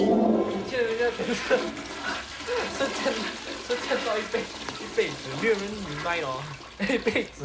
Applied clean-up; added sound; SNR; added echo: none; Toilet flush; 2 dB; none.